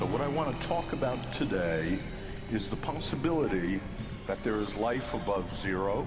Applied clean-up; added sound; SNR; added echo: none; Train + Applause; 7 dB; none.